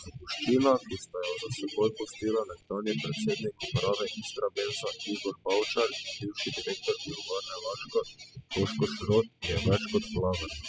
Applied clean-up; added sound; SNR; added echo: classical method spectral subtraction.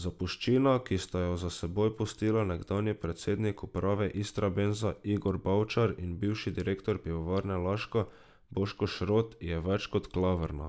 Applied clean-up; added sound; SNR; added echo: none; none; none; none.